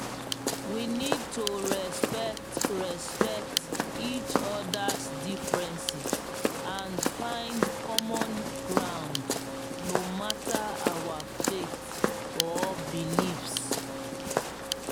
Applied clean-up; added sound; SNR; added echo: none; Walk, footsteps; -4 dB; none.